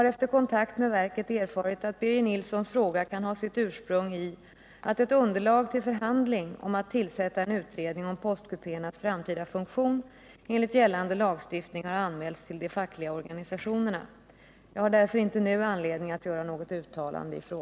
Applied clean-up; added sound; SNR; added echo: none; none; none; none.